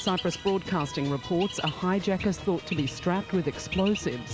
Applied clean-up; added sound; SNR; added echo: none; Bird; 13 dB; none.